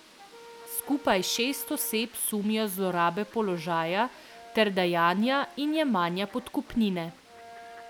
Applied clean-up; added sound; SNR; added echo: none; Fowl + Brass instrument; 20 dB; none.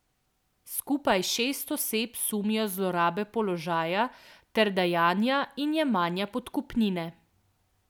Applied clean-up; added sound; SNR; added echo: none; none; none; none.